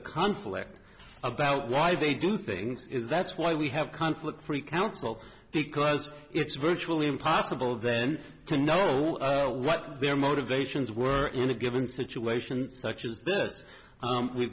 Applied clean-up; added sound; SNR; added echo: none; none; none; none.